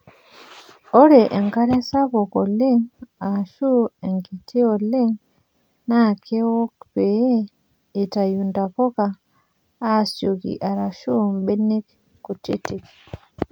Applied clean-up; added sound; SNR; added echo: none; none; none; none.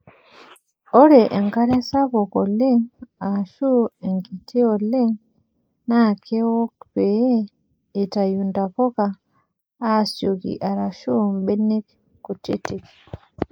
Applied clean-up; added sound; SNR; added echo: neural mask model Resemble Enhance denoiser.